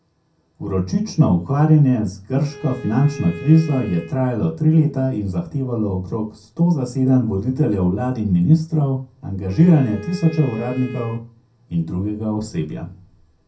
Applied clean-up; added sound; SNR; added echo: none; Bowed string instrument; 17 dB; reverberation time 0.3 s.